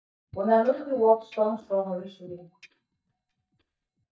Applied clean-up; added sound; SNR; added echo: neural mask model DeepFilterNet 3.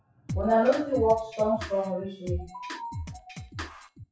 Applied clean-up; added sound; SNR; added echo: classical method WPE with log-MMSE.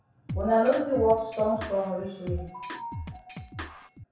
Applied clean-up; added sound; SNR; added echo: none; Drum kit; 10 dB; reverberation time 0.7 s.